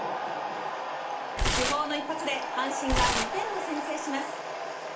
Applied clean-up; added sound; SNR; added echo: none; Tearing; 0 dB; reverberation time 0.4 s.